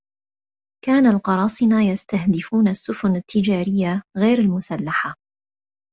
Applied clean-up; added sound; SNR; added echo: none; none; none; none.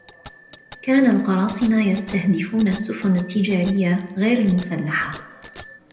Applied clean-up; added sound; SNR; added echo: none; Bicycle bell; 9 dB; reverberation time 0.9 s.